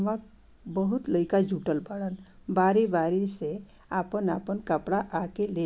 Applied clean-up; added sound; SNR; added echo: none; none; none; none.